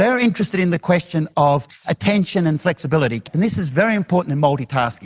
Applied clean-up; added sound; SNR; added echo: neural mask model Resemble Enhance denoiser.